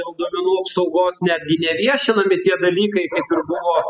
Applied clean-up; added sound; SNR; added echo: classical method spectral subtraction.